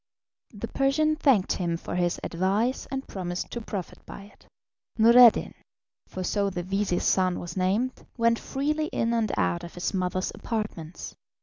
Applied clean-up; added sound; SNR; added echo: none; none; none; none.